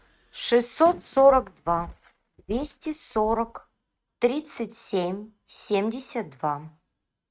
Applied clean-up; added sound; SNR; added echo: neural mask model RNNoise.